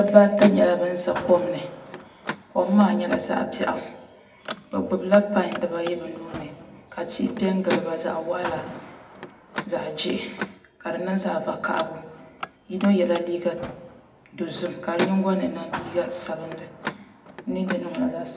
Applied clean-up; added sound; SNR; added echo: none; Car; 11 dB; reverberation time 0.4 s.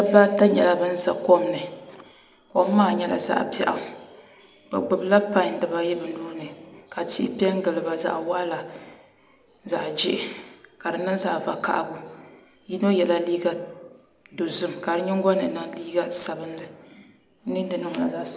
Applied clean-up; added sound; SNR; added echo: none; none; none; none.